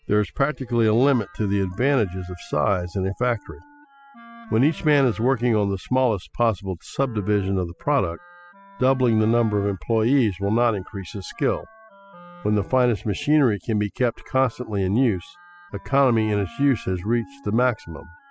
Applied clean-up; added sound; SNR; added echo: classical method spectral subtraction.